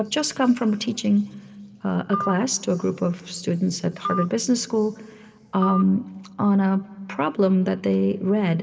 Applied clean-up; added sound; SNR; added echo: none; Telephone; 11 dB; reverberation time 1.8 s.